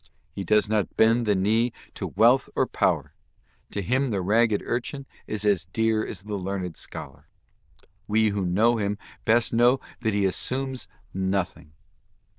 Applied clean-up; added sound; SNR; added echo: neural diffusion model UNIVERSE++.